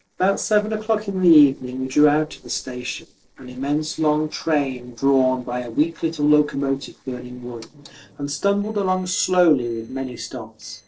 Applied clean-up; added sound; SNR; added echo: neural separator model SepFormer DNS4.